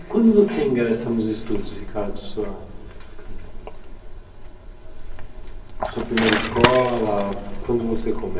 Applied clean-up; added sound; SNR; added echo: none; Bicycle; 3 dB; reverberation time 1.5 s.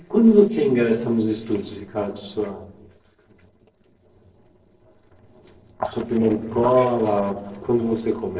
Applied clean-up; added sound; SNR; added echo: neural separator model SepFormer DNS4.